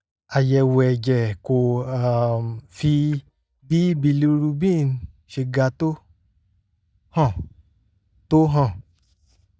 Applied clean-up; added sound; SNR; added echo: neural mask model DeepFilterNet 3.